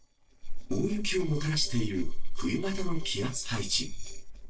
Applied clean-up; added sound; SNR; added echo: neural separator model SepFormer DNS4.